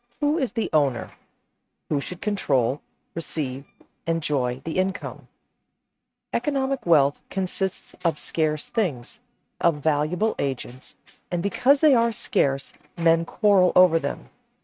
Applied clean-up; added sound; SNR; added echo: neural mask model RNNoise.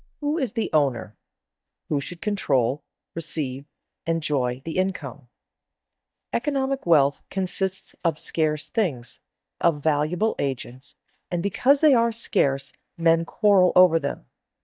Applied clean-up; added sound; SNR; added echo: neural mask model DeepFilterNet 3.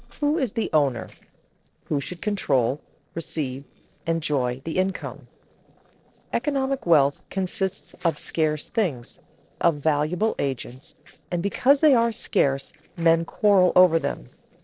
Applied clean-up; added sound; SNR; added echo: neural separator model SepFormer DNS4.